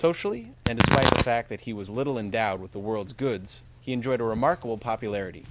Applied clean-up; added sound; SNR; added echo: none; Tearing; 3 dB; none.